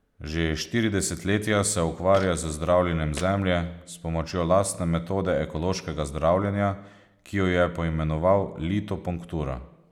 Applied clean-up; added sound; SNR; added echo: none; Walk, footsteps; 19 dB; none.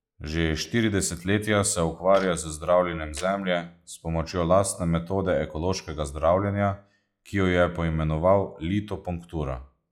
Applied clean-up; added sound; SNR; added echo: classical method log-MMSE.